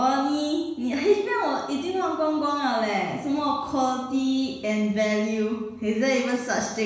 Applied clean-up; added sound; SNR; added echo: none; none; none; reverberation time 1.1 s.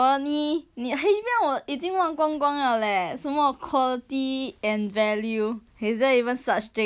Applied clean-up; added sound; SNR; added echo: none; none; none; none.